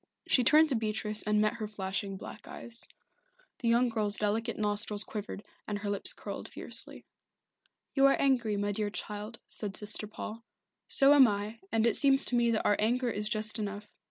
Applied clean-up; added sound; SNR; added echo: none; none; none; none.